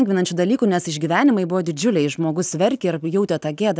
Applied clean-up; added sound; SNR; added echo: none; none; none; none.